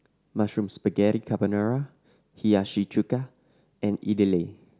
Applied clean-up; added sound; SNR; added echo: none; none; none; none.